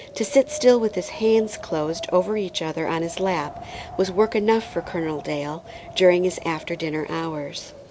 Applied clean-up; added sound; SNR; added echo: none; Wind; 16 dB; none.